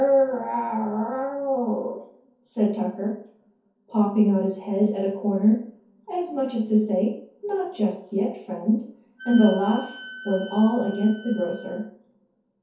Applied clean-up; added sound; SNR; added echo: none; Wind instrument, woodwind instrument; 17 dB; reverberation time 0.6 s.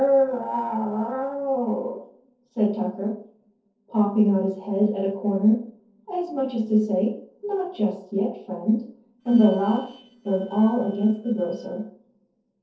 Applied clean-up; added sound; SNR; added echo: neural separator model SepFormer DNS4.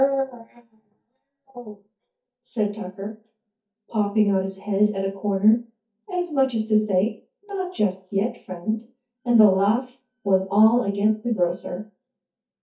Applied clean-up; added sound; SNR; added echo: neural mask model DeepFilterNet 3.